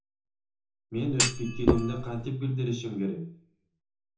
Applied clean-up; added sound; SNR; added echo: none; Thump, thud; -4 dB; reverberation time 0.6 s.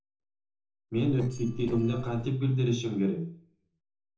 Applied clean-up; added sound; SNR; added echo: neural separator model SepFormer DNS4.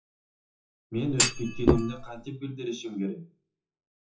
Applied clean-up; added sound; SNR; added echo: classical method WPE with log-MMSE.